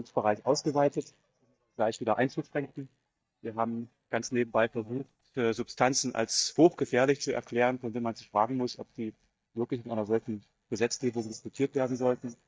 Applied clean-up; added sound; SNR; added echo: neural mask model DeepFilterNet 3.